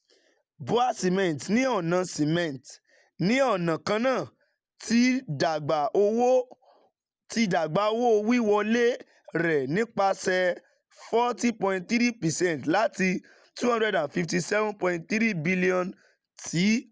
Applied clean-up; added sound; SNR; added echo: none; none; none; none.